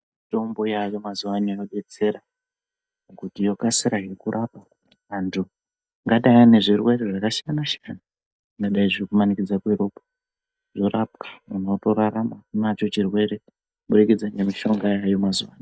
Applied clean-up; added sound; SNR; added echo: neural mask model DeepFilterNet 3.